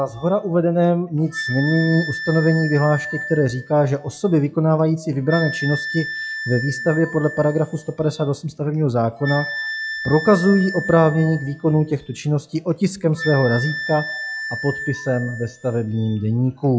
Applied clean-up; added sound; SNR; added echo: classical method log-MMSE.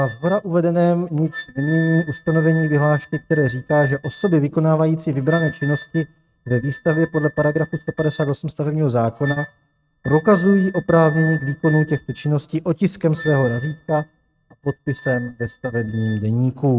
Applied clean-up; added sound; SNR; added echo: neural mask model RNNoise.